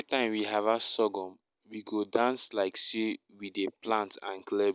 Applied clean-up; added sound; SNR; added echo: none; none; none; none.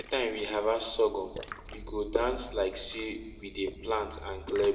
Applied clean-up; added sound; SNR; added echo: none; Splash, splatter; 13 dB; reverberation time 1.3 s.